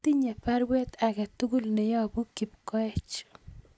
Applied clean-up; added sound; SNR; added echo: none; none; none; none.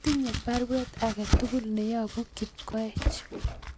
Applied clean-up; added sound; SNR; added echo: none; Domestic sounds, home sounds; 2 dB; none.